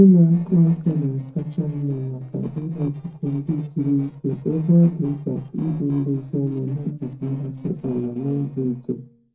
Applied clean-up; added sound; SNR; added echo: neural separator model SepFormer DNS4.